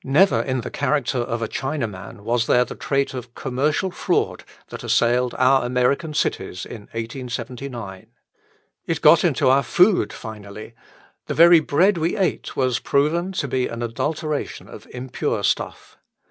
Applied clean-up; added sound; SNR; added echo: none; none; none; none.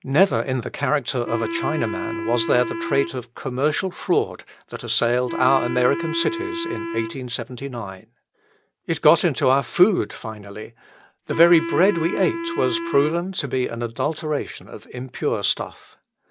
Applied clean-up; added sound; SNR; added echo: none; Wind instrument, woodwind instrument; 7 dB; none.